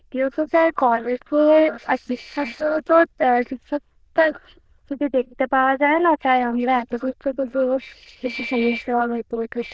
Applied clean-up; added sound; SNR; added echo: neural diffusion model UNIVERSE++.